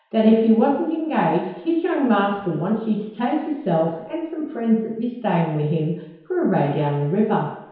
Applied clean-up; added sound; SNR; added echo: none; none; none; reverberation time 1.0 s.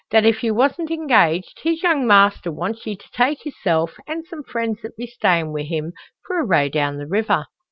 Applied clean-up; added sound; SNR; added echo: none; none; none; none.